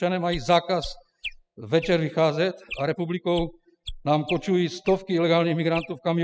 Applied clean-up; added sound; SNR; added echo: classical method spectral subtraction.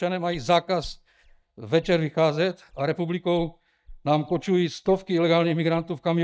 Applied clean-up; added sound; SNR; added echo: neural mask model DeepFilterNet 3.